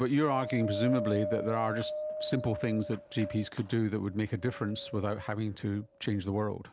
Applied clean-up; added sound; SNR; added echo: none; Wind; 8 dB; none.